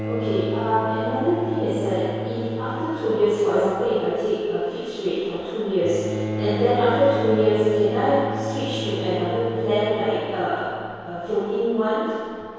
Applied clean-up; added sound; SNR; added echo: none; Bowed string instrument; 7 dB; reverberation time 2.0 s.